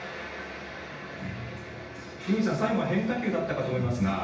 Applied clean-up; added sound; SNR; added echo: none; none; none; reverberation time 0.9 s.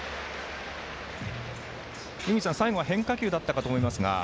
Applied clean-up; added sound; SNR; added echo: none; none; none; none.